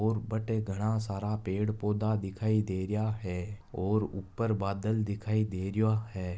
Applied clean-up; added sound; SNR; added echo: none; none; none; none.